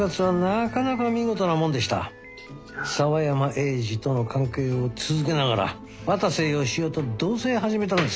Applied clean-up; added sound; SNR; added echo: none; Slam; 19 dB; none.